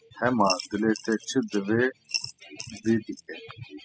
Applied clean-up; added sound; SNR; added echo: classical method spectral subtraction.